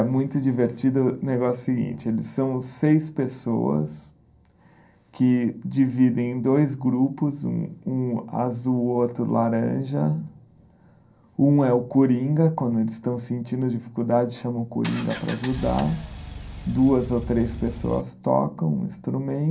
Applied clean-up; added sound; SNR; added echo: none; Engine; 11 dB; reverberation time 0.3 s.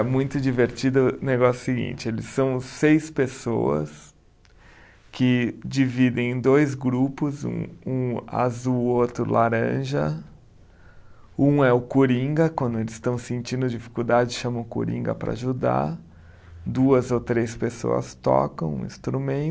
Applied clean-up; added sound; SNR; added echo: none; none; none; none.